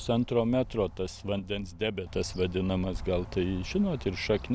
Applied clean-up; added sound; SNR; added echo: none; none; none; none.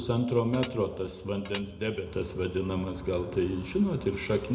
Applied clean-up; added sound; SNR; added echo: none; Tap / Dishes, pots, and pans; 11 dB; reverberation time 0.6 s.